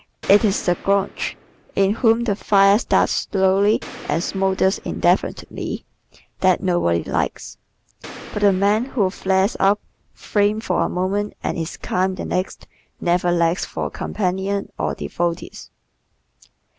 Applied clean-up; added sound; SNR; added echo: none; Gunshot, gunfire; 18 dB; none.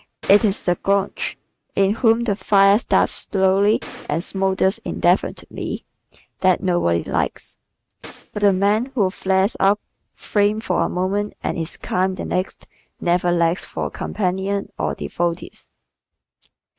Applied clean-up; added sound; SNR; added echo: neural mask model RNNoise.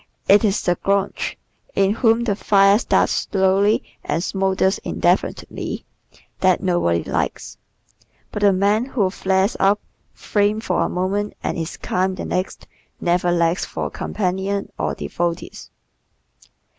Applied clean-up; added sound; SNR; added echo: none; none; none; none.